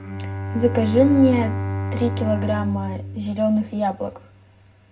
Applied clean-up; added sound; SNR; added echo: none; Bowed string instrument; 6 dB; reverberation time 0.3 s.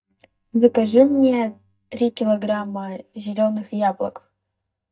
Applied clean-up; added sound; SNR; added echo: neural mask model DeepFilterNet 3.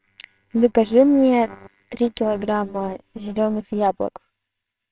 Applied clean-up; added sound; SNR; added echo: neural separator model SepFormer WHAMR!.